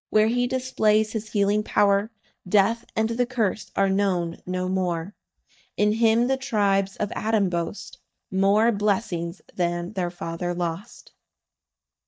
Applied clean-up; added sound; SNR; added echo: neural mask model DeepFilterNet 3.